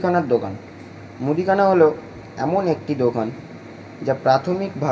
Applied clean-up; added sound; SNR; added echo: none; none; none; reverberation time 2.9 s.